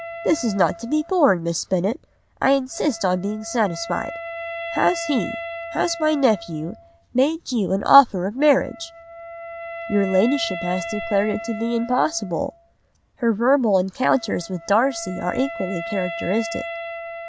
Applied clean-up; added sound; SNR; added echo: none; Wind instrument, woodwind instrument; 12 dB; none.